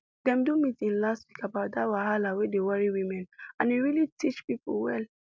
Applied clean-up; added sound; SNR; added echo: none; none; none; none.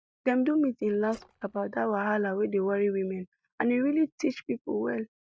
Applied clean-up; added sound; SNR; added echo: neural mask model DeepFilterNet 3.